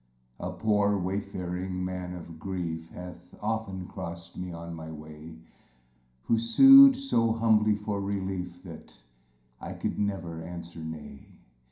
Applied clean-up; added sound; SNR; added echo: none; none; none; reverberation time 0.5 s.